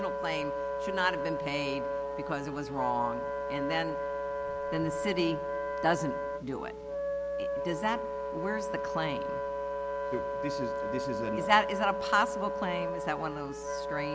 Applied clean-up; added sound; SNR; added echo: none; Wind instrument, woodwind instrument; 0 dB; none.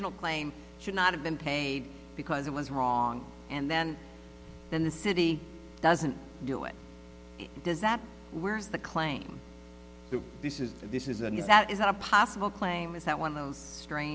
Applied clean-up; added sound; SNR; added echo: none; none; none; none.